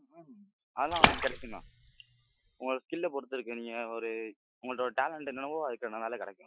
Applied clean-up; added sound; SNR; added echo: classical method Wiener filter.